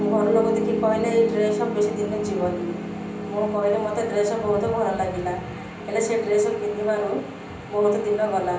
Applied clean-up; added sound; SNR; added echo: none; Piano; 7 dB; reverberation time 0.6 s.